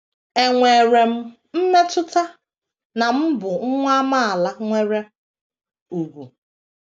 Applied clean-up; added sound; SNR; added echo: none; none; none; none.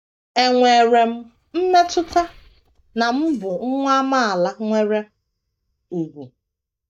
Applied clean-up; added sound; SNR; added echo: neural mask model DeepFilterNet 3.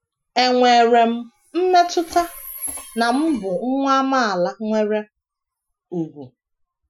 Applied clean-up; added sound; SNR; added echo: classical method Wiener filter.